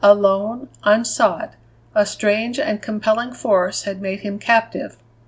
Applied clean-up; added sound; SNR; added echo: none; none; none; none.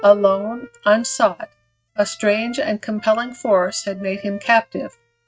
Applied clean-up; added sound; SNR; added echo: neural mask model RNNoise.